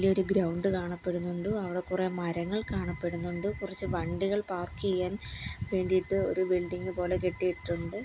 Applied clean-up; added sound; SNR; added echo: none; none; none; none.